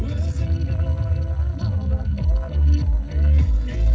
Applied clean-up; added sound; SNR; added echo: neural separator model SepFormer DNS4.